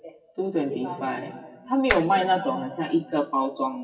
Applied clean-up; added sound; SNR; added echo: classical method WPE with log-MMSE.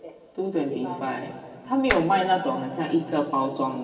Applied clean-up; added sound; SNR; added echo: none; Tap; 4 dB; reverberation time 2.9 s.